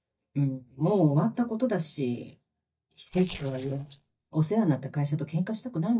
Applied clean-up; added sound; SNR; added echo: neural mask model DeepFilterNet 3.